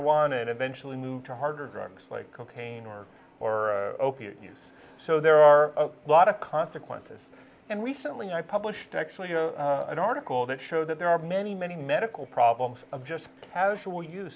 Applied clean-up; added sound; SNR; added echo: none; none; none; none.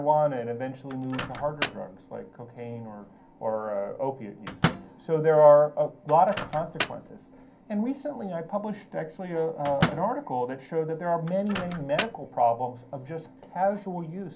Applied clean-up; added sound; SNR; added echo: none; Microwave oven; 10 dB; reverberation time 0.3 s.